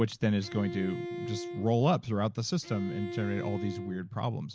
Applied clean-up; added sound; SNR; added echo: none; Bowed string instrument; 10 dB; none.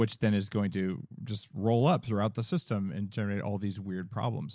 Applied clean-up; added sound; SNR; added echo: none; none; none; none.